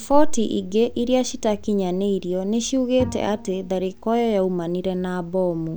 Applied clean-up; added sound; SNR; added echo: none; Bowed string instrument; 17 dB; none.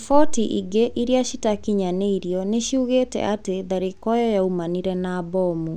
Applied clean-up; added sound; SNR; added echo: none; none; none; none.